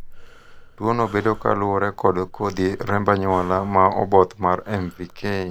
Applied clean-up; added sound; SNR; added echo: none; Breathing; 18 dB; none.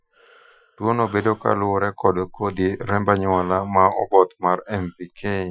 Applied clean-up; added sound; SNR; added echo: classical method Wiener filter.